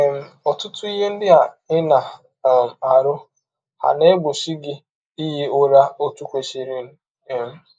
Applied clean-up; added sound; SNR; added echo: neural mask model Resemble Enhance denoiser.